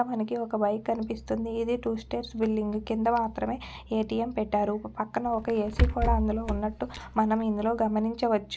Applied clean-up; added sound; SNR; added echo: none; Rattle / Breathing; 3 dB; none.